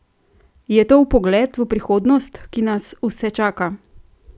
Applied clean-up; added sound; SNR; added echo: none; none; none; none.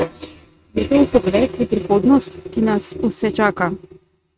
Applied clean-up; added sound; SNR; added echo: neural mask model RNNoise.